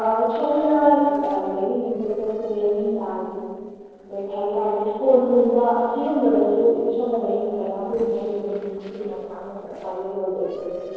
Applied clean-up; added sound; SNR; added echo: neural separator model SepFormer DNS4.